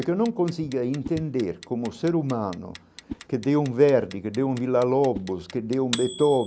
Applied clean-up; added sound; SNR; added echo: none; Clock + Whoosh, swoosh, swish; 17 dB; none.